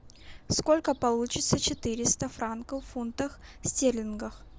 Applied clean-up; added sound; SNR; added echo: none; Gull, seagull / Fowl; 19 dB; none.